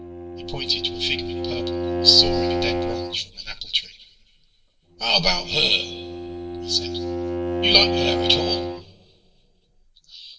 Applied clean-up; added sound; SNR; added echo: none; Bowed string instrument; 3 dB; reverberation time 1.9 s.